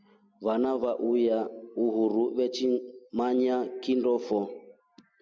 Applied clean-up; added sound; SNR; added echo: none; none; none; none.